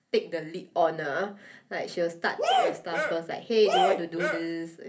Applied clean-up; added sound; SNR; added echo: none; Cheering; -1 dB; reverberation time 0.3 s.